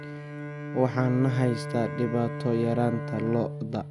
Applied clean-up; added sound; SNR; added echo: none; Bowed string instrument; 7 dB; none.